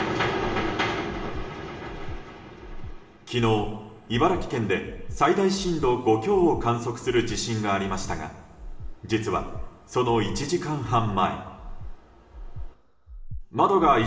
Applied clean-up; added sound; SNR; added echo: none; Breathing; 11 dB; reverberation time 1.0 s.